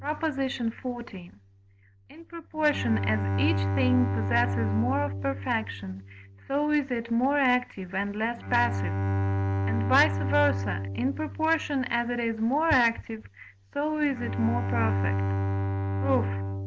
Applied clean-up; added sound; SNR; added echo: none; Bowed string instrument; 2 dB; none.